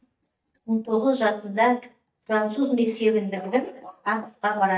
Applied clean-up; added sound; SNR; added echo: neural mask model DeepFilterNet 3.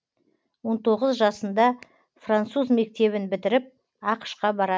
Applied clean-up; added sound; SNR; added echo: none; none; none; none.